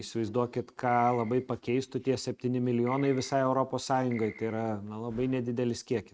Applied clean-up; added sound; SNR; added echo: neural mask model RNNoise.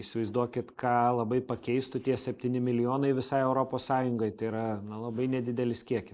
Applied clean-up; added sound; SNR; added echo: neural mask model Resemble Enhance denoiser.